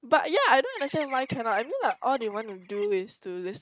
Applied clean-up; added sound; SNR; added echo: neural mask model RNNoise.